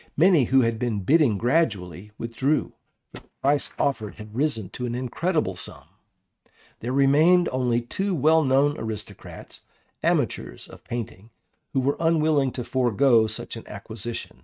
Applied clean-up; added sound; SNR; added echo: neural mask model RNNoise.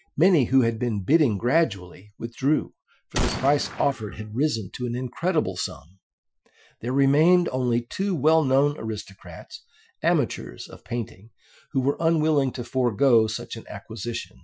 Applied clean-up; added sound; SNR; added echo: classical method Wiener filter.